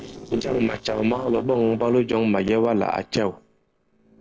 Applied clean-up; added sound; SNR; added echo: neural separator model SepFormer DNS4.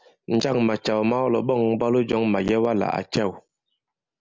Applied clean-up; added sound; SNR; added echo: none; none; none; none.